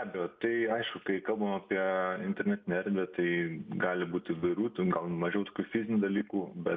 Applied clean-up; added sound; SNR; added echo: none; none; none; none.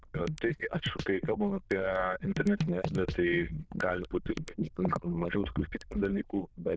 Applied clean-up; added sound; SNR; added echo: neural diffusion model UNIVERSE++.